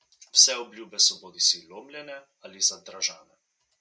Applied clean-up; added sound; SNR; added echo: none; none; none; none.